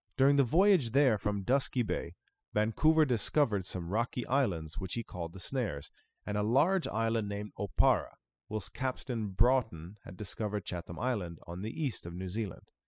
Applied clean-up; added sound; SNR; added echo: classical method spectral subtraction.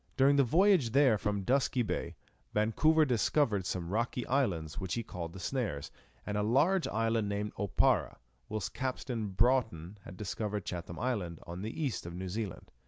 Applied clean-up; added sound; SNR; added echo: none; Whoosh, swoosh, swish; 18 dB; none.